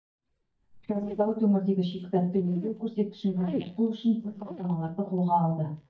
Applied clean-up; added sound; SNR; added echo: neural mask model DeepFilterNet 3.